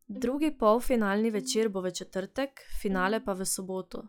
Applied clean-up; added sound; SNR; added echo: classical method log-MMSE.